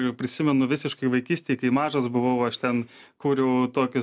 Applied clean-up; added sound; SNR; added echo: none; none; none; none.